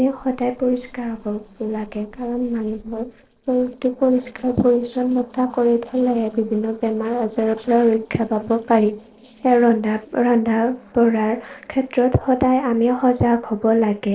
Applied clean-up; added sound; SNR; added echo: neural separator model SepFormer DNS4.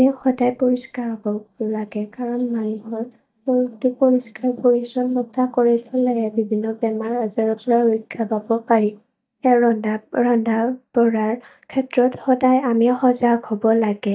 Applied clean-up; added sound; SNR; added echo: neural mask model DeepFilterNet 3.